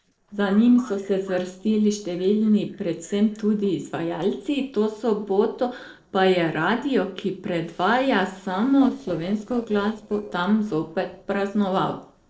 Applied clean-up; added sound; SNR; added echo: neural separator model SepFormer DNS4.